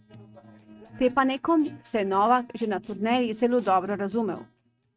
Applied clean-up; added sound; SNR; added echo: neural mask model RNNoise.